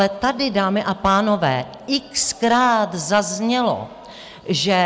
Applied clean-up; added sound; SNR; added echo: none; none; none; none.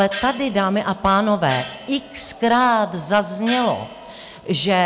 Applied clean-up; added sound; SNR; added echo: none; Gong; 15 dB; none.